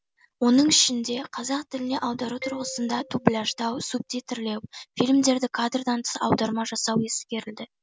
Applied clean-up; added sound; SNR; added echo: none; Marimba, xylophone; 19 dB; none.